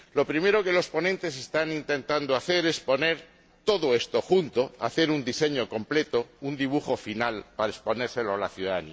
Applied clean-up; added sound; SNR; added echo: none; none; none; none.